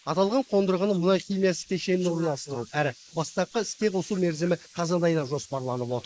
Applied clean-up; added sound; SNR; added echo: neural mask model Resemble Enhance denoiser.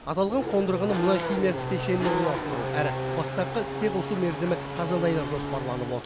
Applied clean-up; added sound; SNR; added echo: none; Race car, auto racing / Accelerating, revving, vroom; 4 dB; none.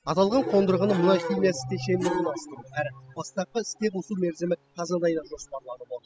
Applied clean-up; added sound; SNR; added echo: classical method spectral subtraction.